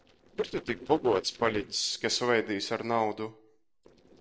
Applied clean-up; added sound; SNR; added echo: neural separator model SepFormer DNS4.